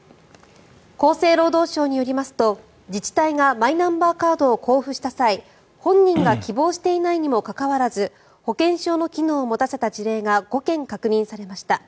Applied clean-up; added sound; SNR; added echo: none; none; none; none.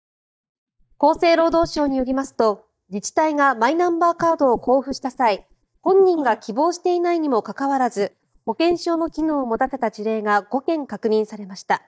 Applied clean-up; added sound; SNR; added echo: neural mask model DeepFilterNet 3.